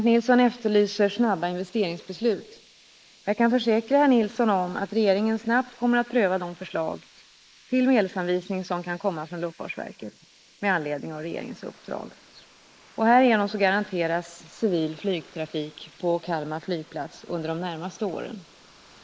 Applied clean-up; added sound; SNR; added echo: neural mask model Resemble Enhance denoiser.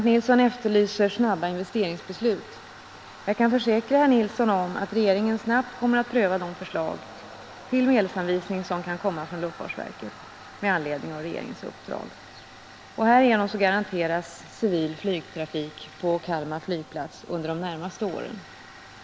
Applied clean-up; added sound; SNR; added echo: none; Tools; 20 dB; none.